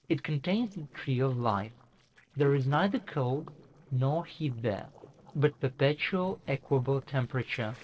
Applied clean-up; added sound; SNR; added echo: neural separator model SepFormer DNS4.